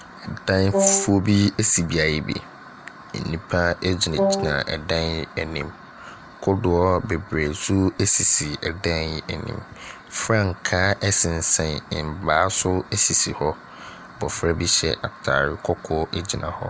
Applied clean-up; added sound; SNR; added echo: none; Wind instrument, woodwind instrument; 1 dB; none.